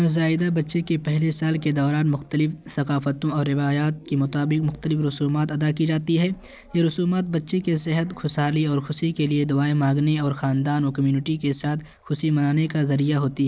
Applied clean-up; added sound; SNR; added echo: none; none; none; none.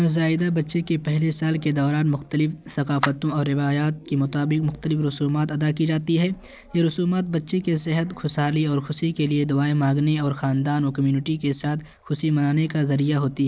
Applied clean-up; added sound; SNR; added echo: none; Clapping; 11 dB; none.